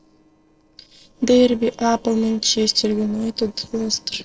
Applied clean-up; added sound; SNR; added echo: neural separator model SepFormer DNS4.